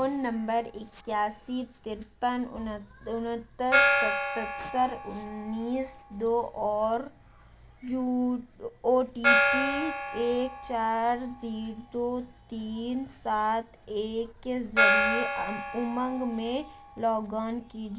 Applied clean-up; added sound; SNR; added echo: none; Gong; 1 dB; none.